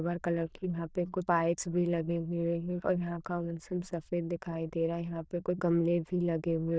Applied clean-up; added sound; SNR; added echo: neural diffusion model UNIVERSE++.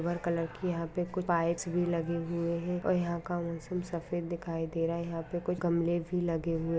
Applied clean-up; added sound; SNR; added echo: none; none; none; none.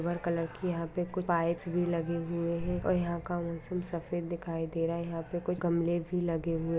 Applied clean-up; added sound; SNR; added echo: none; Boom; 18 dB; none.